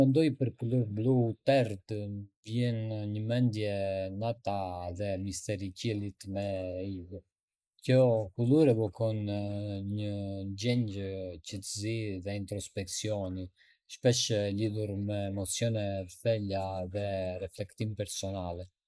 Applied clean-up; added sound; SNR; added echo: neural mask model Resemble Enhance denoiser.